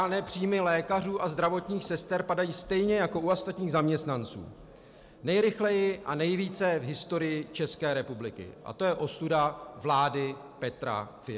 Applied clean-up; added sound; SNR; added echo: none; none; none; none.